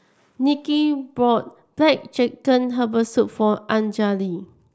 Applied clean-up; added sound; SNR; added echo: none; none; none; none.